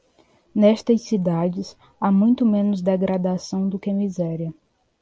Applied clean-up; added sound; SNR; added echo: none; none; none; none.